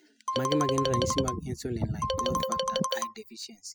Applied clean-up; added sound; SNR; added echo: classical method spectral subtraction.